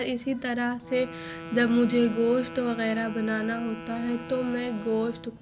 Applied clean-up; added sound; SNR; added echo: none; Wind instrument, woodwind instrument; 14 dB; none.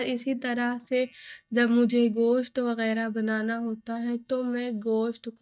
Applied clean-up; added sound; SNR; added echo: neural mask model DeepFilterNet 3.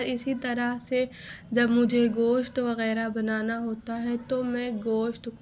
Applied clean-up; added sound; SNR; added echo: none; none; none; none.